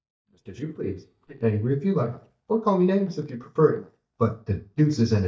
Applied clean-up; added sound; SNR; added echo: neural mask model DeepFilterNet 3.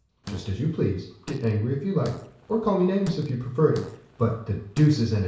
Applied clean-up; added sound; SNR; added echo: none; Fart; 18 dB; reverberation time 0.6 s.